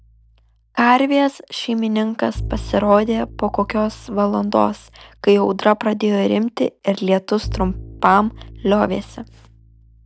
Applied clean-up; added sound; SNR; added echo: none; Bowed string instrument; 16 dB; none.